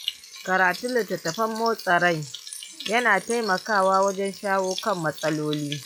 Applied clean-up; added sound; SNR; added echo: classical method log-MMSE.